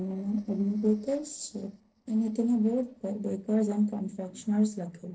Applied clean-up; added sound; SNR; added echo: neural separator model SepFormer DNS4.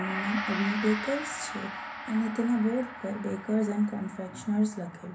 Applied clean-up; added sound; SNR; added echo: none; Gong; 8 dB; reverberation time 0.3 s.